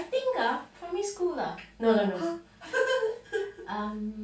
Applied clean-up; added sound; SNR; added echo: none; none; none; reverberation time 0.3 s.